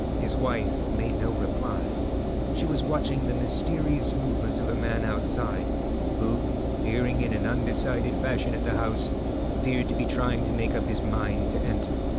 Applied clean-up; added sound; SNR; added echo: none; Engine; -4 dB; none.